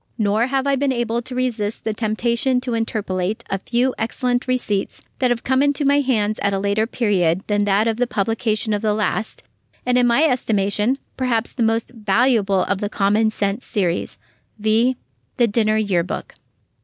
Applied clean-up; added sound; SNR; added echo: none; none; none; none.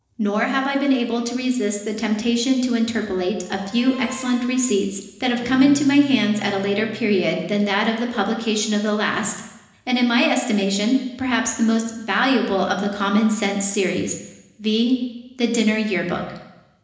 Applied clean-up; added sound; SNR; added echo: neural separator model SepFormer DNS4.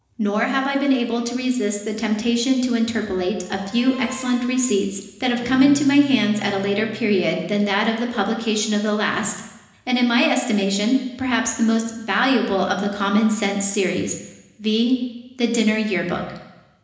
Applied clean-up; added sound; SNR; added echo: none; Bowed string instrument; 15 dB; reverberation time 1.0 s.